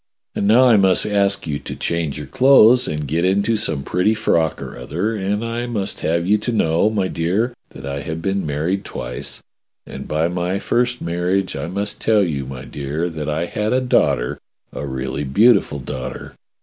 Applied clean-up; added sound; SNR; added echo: none; none; none; none.